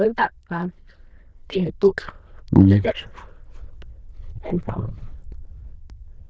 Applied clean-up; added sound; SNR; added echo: neural diffusion model UNIVERSE++.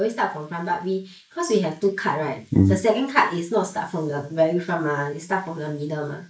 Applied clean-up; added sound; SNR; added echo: neural mask model Resemble Enhance denoiser.